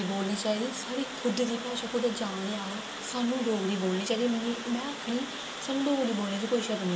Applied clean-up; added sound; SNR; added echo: none; Water; 8 dB; reverberation time 0.2 s.